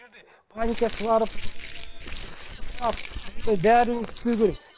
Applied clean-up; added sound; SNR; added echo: neural separator model SepFormer WHAM!.